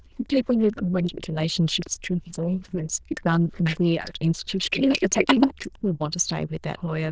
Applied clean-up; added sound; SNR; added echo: neural diffusion model UNIVERSE++.